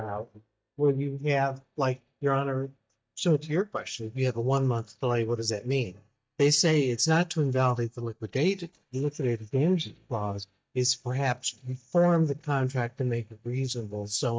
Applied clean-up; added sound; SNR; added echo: neural mask model DeepFilterNet 3.